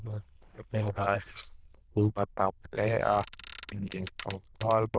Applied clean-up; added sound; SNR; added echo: neural diffusion model UNIVERSE++.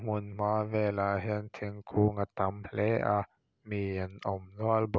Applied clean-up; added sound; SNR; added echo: none; none; none; none.